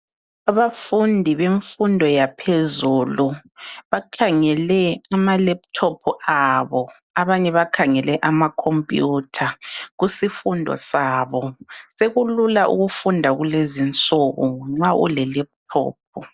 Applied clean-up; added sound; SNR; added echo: none; none; none; none.